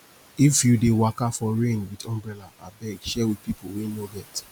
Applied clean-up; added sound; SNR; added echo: none; none; none; none.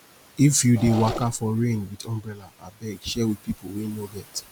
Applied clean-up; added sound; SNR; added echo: none; Engine / Mechanisms; 9 dB; none.